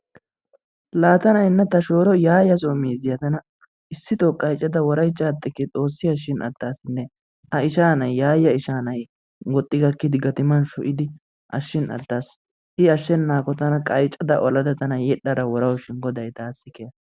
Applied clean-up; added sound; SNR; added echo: none; none; none; none.